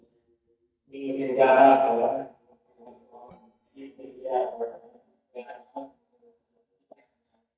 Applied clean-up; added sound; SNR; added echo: neural mask model DeepFilterNet 3.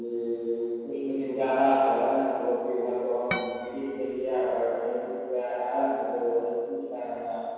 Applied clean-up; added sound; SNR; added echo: none; Harp; 10 dB; reverberation time 2.2 s.